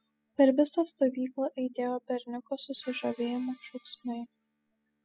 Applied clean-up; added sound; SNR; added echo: classical method spectral subtraction.